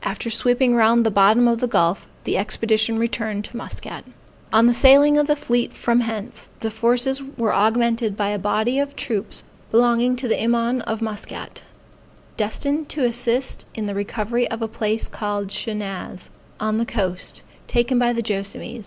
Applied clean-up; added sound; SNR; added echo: none; none; none; none.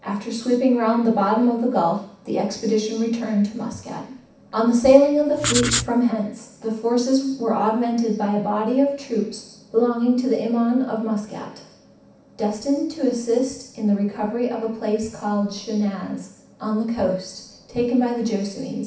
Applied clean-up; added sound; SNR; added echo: none; Writing; 1 dB; reverberation time 0.7 s.